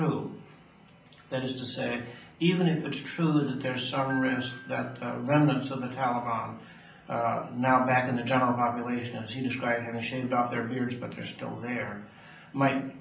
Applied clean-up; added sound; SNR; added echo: none; Glockenspiel; 16 dB; reverberation time 0.6 s.